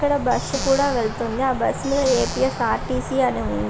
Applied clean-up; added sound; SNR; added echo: none; Squeak / Cupboard open or close; 13 dB; none.